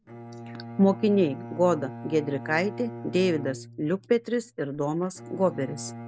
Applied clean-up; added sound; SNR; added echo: none; Bowed string instrument; 13 dB; none.